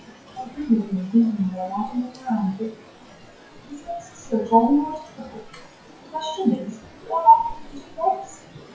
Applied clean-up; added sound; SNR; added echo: classical method WPE with log-MMSE.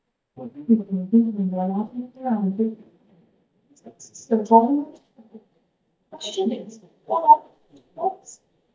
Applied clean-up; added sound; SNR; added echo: neural mask model DeepFilterNet 3.